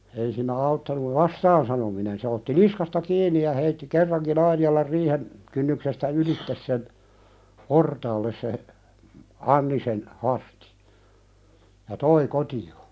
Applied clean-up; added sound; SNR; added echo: none; none; none; none.